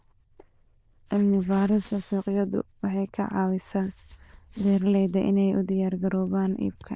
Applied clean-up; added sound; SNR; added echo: neural diffusion model UNIVERSE++.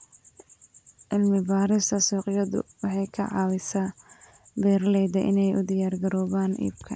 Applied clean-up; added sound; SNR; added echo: none; none; none; none.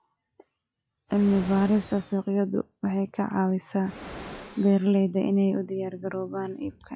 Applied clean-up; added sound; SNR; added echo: classical method log-MMSE.